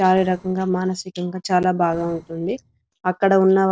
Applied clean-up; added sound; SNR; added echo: neural separator model SepFormer DNS4.